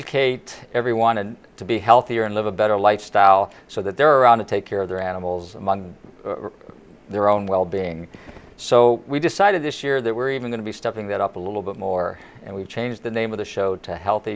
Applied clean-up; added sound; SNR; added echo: none; none; none; none.